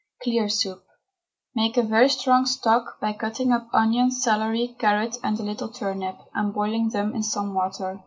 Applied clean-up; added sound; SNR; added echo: none; none; none; none.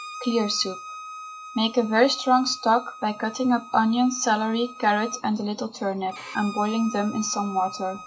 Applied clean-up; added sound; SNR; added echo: none; Bowed string instrument; 15 dB; none.